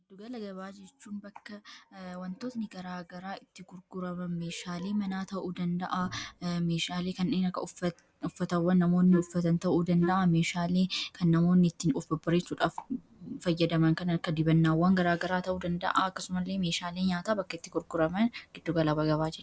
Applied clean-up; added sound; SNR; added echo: none; Wind instrument, woodwind instrument; 8 dB; none.